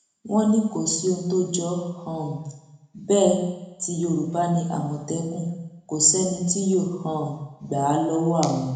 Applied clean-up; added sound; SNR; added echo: none; none; none; reverberation time 0.9 s.